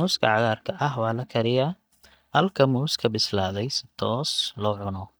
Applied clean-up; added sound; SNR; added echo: neural mask model DeepFilterNet 3.